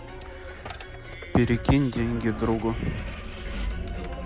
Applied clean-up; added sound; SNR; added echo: none; none; none; none.